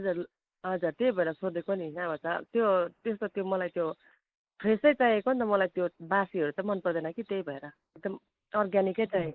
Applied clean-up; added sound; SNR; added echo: neural mask model Resemble Enhance denoiser.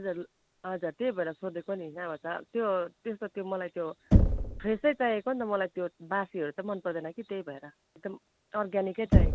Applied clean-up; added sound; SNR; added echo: none; Knock; -1 dB; none.